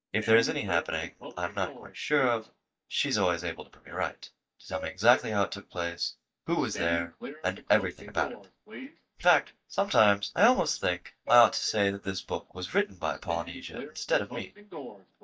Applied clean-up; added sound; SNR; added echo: neural mask model DeepFilterNet 3.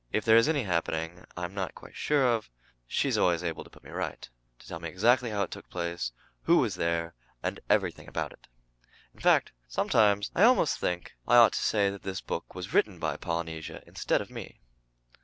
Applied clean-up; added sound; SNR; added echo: none; none; none; none.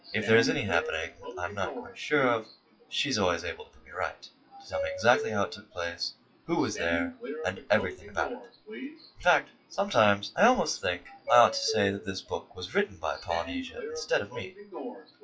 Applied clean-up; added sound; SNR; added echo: classical method WPE with log-MMSE.